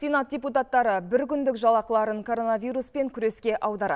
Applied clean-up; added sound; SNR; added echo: none; none; none; none.